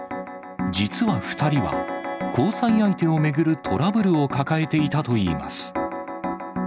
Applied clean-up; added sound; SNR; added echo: none; Bowed string instrument; 19 dB; none.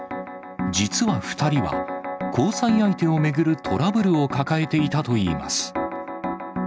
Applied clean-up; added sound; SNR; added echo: none; none; none; none.